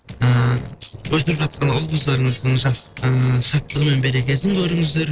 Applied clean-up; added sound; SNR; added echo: neural separator model SepFormer DNS4.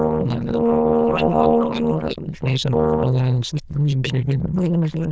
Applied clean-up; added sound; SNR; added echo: neural diffusion model UNIVERSE++.